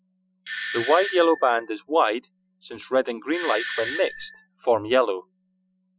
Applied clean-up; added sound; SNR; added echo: classical method Wiener filter.